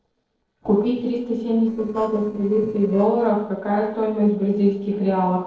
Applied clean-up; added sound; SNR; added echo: neural separator model SepFormer DNS4.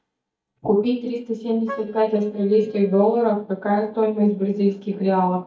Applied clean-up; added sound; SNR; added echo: neural mask model DeepFilterNet 3.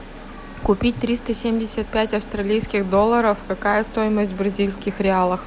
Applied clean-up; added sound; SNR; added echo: none; none; none; none.